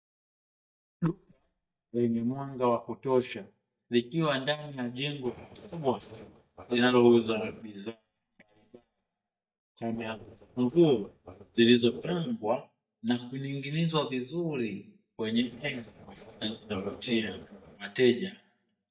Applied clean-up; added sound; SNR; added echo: neural mask model DeepFilterNet 3.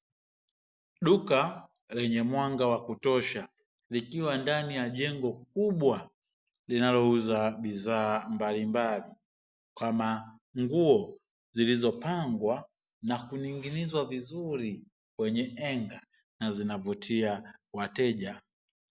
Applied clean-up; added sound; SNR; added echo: none; none; none; none.